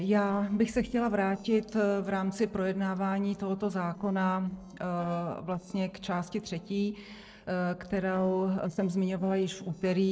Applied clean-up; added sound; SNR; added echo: neural separator model SepFormer DNS4.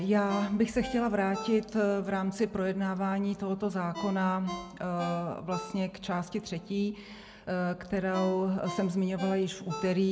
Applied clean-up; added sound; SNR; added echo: none; Ringtone; 15 dB; reverberation time 0.8 s.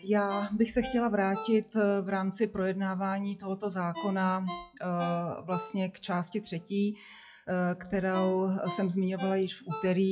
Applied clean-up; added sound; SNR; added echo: classical method WPE with log-MMSE.